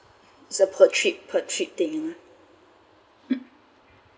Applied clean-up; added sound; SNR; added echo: none; none; none; none.